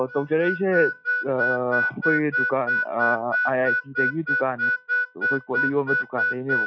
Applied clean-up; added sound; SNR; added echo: classical method log-MMSE.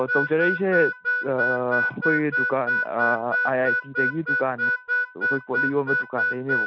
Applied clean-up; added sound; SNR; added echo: none; Harmonica; -1 dB; none.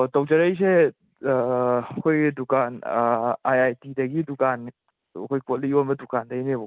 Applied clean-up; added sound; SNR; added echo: none; none; none; none.